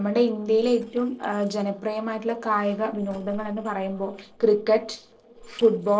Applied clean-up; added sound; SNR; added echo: neural separator model SepFormer DNS4.